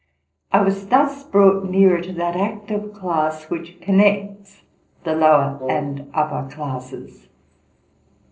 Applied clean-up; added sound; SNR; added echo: neural separator model SepFormer DNS4.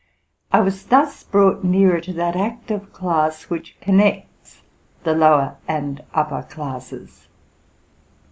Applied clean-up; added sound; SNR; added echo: none; none; none; none.